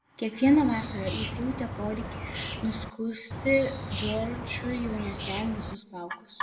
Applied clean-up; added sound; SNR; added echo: none; Bird; 6 dB; reverberation time 1.2 s.